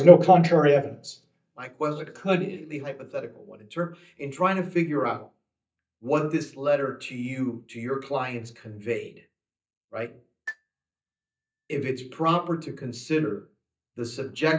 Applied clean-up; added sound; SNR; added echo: neural mask model DeepFilterNet 3.